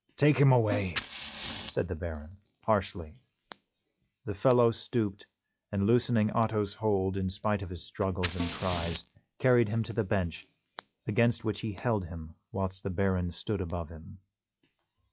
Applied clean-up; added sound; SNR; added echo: classical method log-MMSE.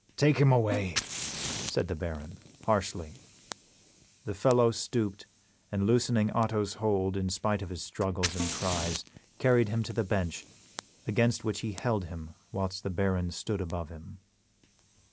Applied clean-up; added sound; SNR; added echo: none; Fire + Snare drum; 13 dB; none.